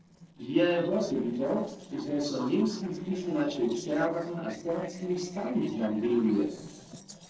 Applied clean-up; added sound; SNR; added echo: neural separator model SepFormer DNS4.